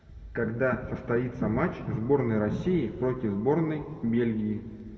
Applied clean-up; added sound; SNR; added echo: none; none; none; reverberation time 1.6 s.